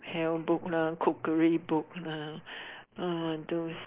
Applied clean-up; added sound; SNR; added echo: neural mask model Resemble Enhance denoiser.